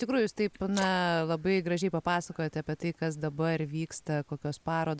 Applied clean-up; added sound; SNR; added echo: none; Splash, splatter; 18 dB; none.